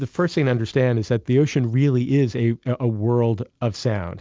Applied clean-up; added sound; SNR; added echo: none; none; none; none.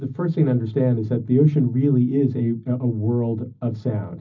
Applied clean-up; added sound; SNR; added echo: none; none; none; reverberation time 0.4 s.